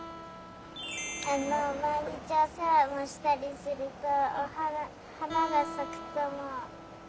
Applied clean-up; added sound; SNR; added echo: none; Guitar; 14 dB; none.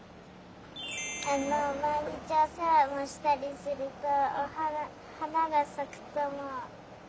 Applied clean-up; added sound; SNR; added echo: none; none; none; none.